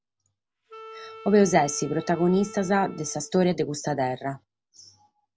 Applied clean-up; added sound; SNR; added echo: none; Wind instrument, woodwind instrument; 19 dB; none.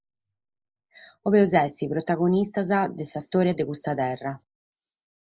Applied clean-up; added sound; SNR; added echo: neural mask model Resemble Enhance denoiser.